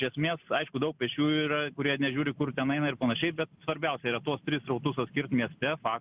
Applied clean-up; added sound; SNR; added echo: none; none; none; none.